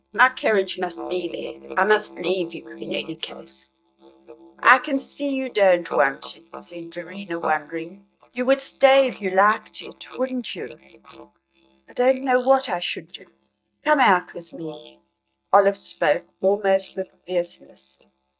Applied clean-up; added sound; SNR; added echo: neural mask model DeepFilterNet 3.